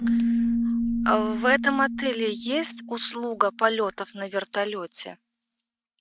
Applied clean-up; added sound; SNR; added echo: neural mask model RNNoise.